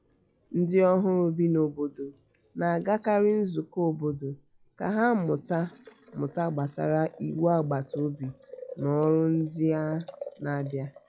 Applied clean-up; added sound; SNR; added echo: classical method log-MMSE.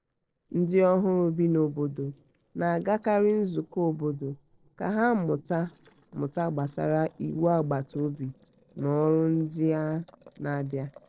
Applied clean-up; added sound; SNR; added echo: neural separator model SepFormer DNS4.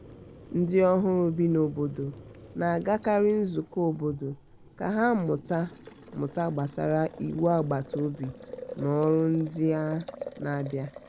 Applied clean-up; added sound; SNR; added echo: none; Boiling; 17 dB; none.